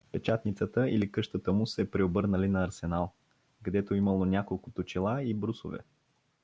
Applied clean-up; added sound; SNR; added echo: none; none; none; none.